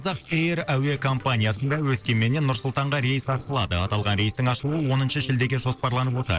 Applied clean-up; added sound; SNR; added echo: neural separator model SepFormer DNS4.